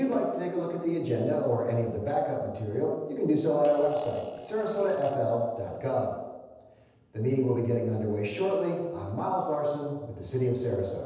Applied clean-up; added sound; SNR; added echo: neural separator model SepFormer DNS4.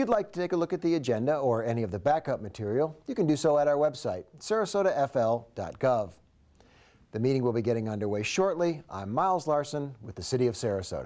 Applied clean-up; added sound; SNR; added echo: none; none; none; none.